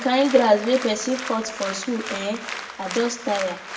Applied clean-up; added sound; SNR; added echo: none; Applause; 10 dB; reverberation time 0.6 s.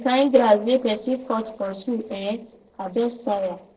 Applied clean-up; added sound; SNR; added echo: neural separator model SepFormer DNS4.